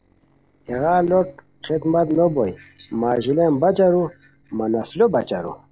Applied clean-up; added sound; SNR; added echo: neural separator model SepFormer DNS4.